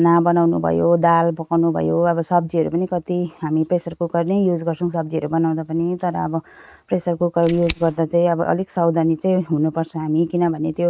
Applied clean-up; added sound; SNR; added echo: neural mask model RNNoise.